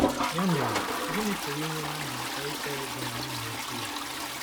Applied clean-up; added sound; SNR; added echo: none; Toilet flush; -4 dB; none.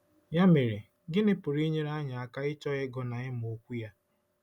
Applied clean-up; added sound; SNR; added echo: none; none; none; none.